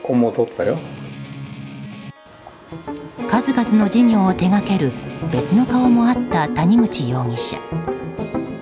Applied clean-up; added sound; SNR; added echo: none; Harp + Strum; 15 dB; none.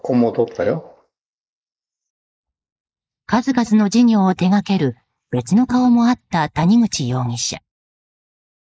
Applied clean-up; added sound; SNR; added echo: neural mask model Resemble Enhance denoiser.